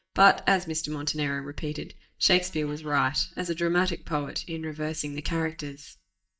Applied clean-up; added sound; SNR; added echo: neural mask model DeepFilterNet 3.